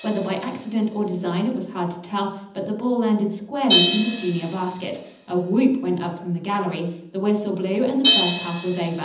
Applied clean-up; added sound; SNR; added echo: none; Crash cymbal; 5 dB; reverberation time 0.8 s.